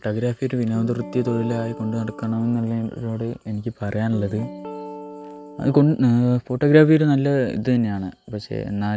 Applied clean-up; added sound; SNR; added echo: none; Guitar; 15 dB; none.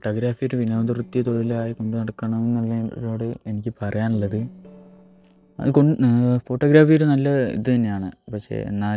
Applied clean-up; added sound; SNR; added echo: neural separator model SepFormer DNS4.